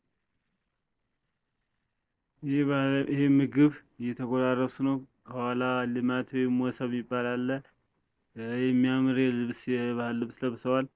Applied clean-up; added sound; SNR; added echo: neural separator model SepFormer DNS4.